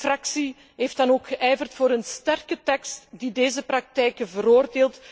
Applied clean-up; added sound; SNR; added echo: none; none; none; none.